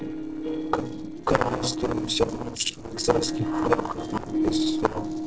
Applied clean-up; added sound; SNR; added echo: neural separator model SepFormer DNS4.